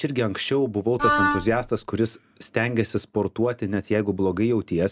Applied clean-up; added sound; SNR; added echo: none; Wind instrument, woodwind instrument; 0 dB; none.